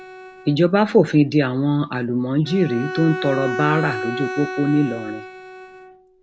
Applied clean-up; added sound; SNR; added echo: none; Bowed string instrument; 10 dB; none.